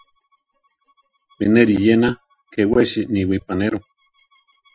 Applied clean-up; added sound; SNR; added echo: classical method Wiener filter.